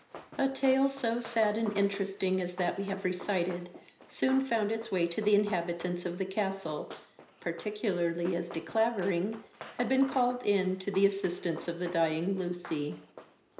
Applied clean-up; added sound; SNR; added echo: none; Run; 19 dB; reverberation time 0.5 s.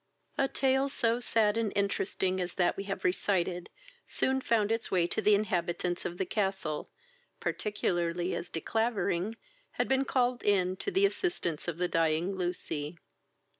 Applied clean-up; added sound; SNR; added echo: none; none; none; none.